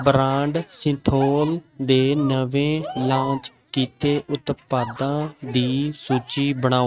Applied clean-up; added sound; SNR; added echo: neural mask model RNNoise.